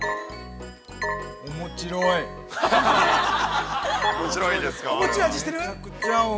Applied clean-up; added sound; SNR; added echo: none; none; none; none.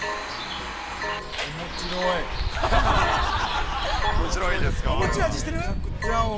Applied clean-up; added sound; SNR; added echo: none; Bus; -1 dB; none.